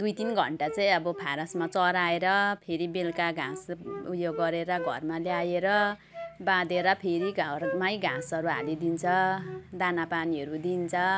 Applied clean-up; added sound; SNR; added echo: none; Wind instrument, woodwind instrument; 13 dB; none.